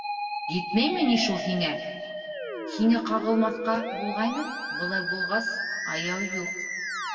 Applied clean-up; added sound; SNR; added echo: none; Musical instrument; 4 dB; reverberation time 1.6 s.